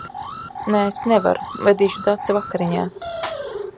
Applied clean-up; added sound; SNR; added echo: none; Alarm; 10 dB; none.